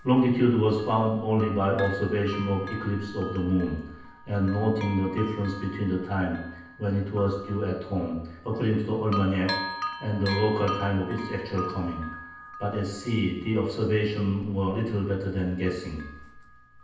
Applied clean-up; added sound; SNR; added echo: none; Bell; 13 dB; reverberation time 0.9 s.